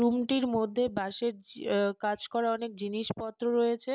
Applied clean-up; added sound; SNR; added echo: none; none; none; none.